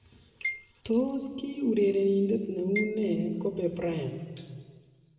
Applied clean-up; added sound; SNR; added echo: none; Marimba, xylophone; 12 dB; reverberation time 1.5 s.